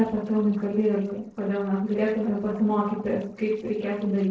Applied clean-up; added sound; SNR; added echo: neural separator model SepFormer DNS4.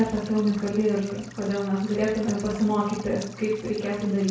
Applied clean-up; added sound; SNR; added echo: none; Stream; 20 dB; reverberation time 0.6 s.